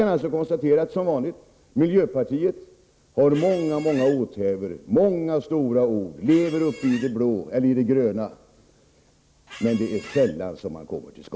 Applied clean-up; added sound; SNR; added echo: none; Squeak; 18 dB; none.